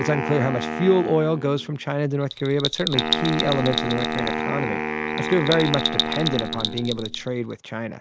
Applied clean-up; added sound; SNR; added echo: none; Bell + Wind instrument, woodwind instrument; 3 dB; none.